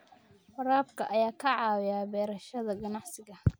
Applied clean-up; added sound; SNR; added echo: none; none; none; none.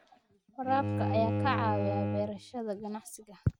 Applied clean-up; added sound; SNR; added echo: neural mask model RNNoise.